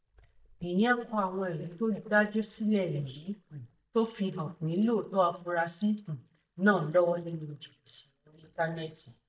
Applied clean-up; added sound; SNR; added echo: neural mask model DeepFilterNet 3.